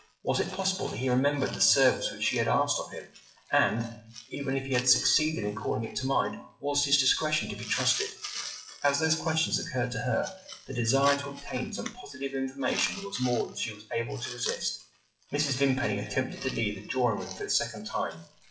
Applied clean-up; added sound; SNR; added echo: classical method WPE with log-MMSE.